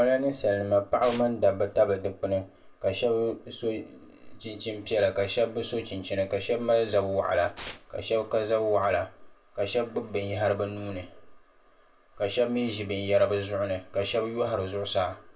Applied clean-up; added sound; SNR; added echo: none; Tearing; 17 dB; reverberation time 0.2 s.